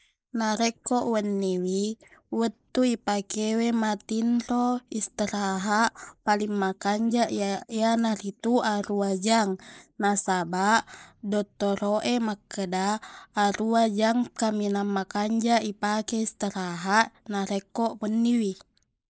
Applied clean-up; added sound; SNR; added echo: neural mask model Resemble Enhance denoiser.